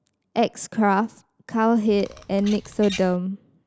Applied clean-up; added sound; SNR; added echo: none; Bird vocalization, bird call, bird song; 16 dB; none.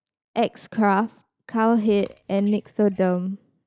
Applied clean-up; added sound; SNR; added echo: neural mask model DeepFilterNet 3.